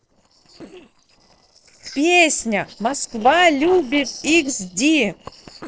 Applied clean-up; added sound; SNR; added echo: neural separator model SepFormer DNS4.